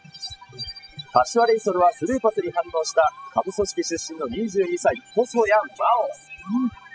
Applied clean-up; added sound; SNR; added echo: classical method spectral subtraction.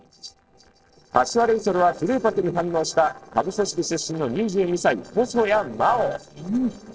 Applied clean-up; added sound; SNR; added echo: neural separator model SepFormer DNS4.